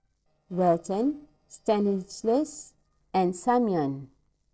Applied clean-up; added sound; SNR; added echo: neural separator model SepFormer DNS4.